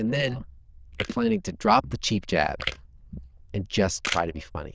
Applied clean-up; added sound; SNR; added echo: neural diffusion model UNIVERSE++.